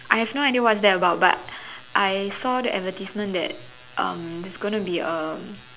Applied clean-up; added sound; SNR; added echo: none; none; none; none.